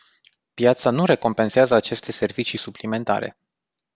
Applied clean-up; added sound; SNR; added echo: none; none; none; none.